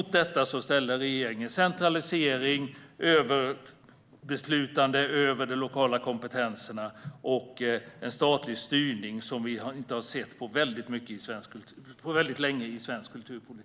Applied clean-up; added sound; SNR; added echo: none; none; none; none.